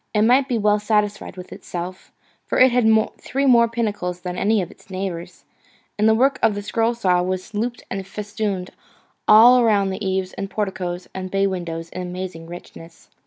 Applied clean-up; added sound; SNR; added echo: none; none; none; none.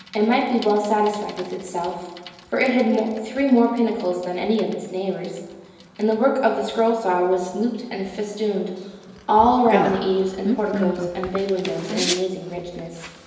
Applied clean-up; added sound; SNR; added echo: none; Bicycle; 11 dB; reverberation time 1.0 s.